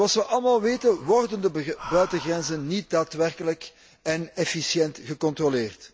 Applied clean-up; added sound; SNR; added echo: none; Breathing; 18 dB; none.